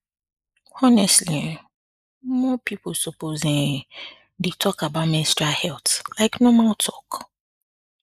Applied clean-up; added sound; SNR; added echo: neural mask model Resemble Enhance denoiser.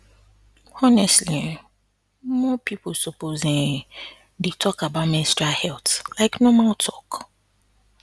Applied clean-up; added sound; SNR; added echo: none; none; none; none.